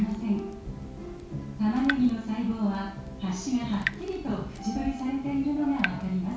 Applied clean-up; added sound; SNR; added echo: none; Drip / Water tap, faucet; 10 dB; reverberation time 0.6 s.